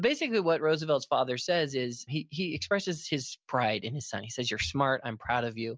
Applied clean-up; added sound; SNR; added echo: none; none; none; none.